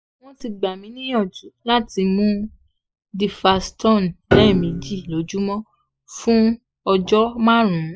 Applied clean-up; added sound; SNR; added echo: classical method spectral subtraction.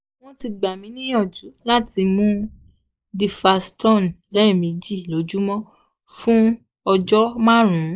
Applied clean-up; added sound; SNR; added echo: neural mask model Resemble Enhance denoiser.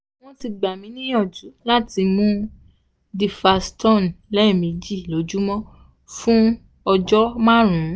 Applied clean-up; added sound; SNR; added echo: none; none; none; none.